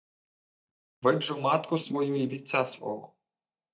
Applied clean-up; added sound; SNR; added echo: neural mask model DeepFilterNet 3.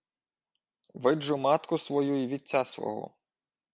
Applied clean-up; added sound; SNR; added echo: none; none; none; none.